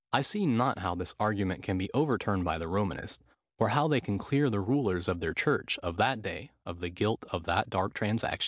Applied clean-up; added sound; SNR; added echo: none; none; none; none.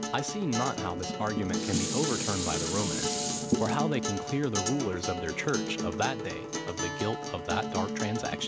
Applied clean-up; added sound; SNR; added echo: none; Dishes, pots, and pans + Acoustic guitar; 0 dB; none.